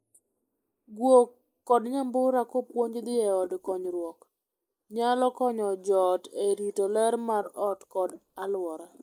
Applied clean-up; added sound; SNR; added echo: neural mask model Resemble Enhance denoiser.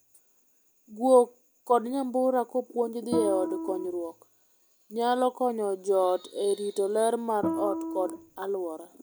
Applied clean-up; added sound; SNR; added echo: none; Guitar; 4 dB; none.